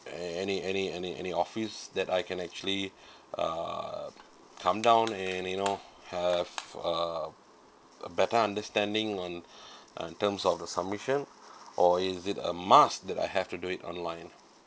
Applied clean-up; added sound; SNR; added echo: none; Crushing; 15 dB; none.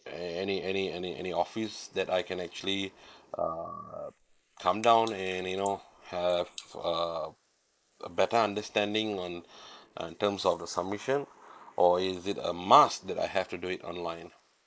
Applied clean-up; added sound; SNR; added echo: neural mask model Resemble Enhance denoiser.